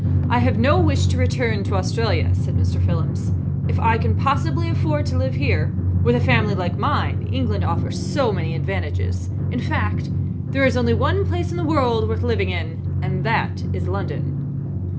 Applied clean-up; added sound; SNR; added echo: none; Drum; -4 dB; none.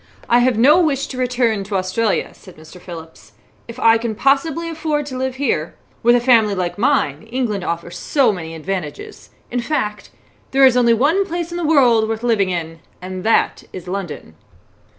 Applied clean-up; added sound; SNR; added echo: none; none; none; none.